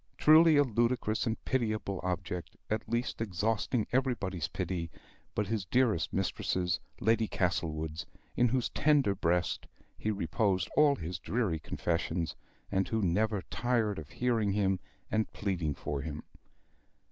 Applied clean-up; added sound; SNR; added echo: none; none; none; none.